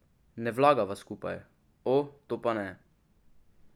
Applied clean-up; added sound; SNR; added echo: none; none; none; none.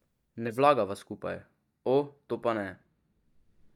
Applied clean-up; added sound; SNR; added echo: neural mask model DeepFilterNet 3.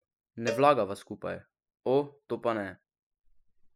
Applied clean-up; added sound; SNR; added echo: classical method spectral subtraction.